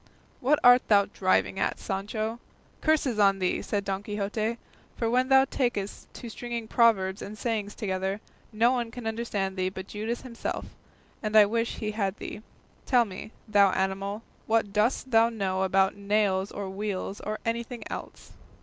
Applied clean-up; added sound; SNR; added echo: none; none; none; none.